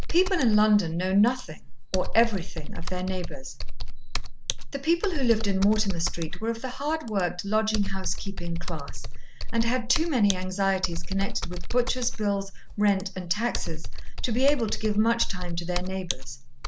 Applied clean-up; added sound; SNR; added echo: none; Computer keyboard; -2 dB; none.